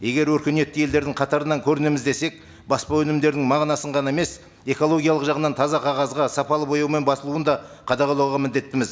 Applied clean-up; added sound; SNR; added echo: none; none; none; none.